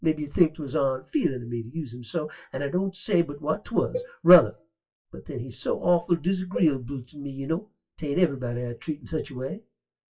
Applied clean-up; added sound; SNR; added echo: classical method WPE with log-MMSE.